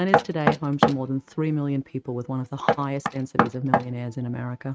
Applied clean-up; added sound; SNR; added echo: neural mask model RNNoise.